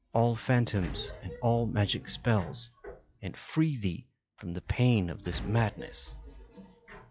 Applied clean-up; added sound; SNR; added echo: classical method log-MMSE.